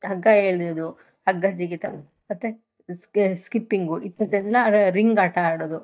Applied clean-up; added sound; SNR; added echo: neural mask model DeepFilterNet 3.